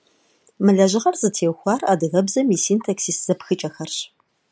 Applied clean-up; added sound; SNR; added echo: none; none; none; none.